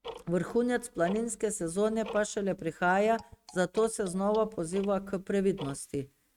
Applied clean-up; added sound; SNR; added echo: neural mask model RNNoise.